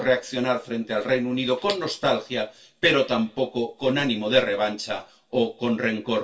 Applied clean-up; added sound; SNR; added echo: none; none; none; reverberation time 0.2 s.